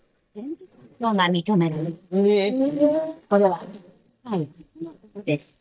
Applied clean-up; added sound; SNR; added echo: neural mask model DeepFilterNet 3.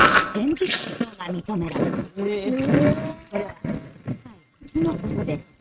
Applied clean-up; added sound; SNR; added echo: neural mask model RNNoise.